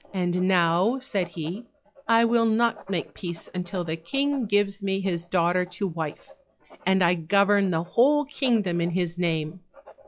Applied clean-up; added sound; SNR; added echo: classical method log-MMSE.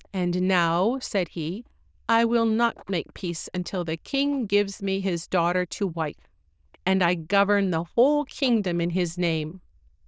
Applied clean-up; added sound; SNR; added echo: neural diffusion model UNIVERSE++.